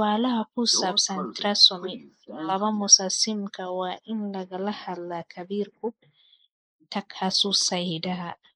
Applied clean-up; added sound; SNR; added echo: neural mask model Resemble Enhance denoiser.